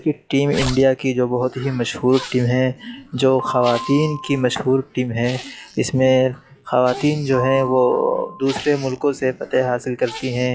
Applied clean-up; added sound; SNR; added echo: classical method log-MMSE.